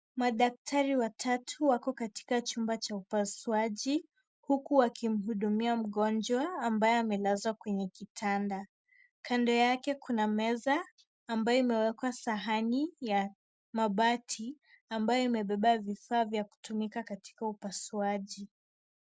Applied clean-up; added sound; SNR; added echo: none; none; none; none.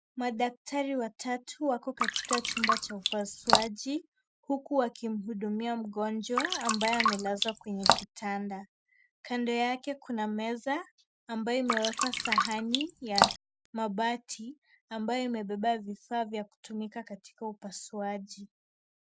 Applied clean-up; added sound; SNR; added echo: none; Drip; -3 dB; none.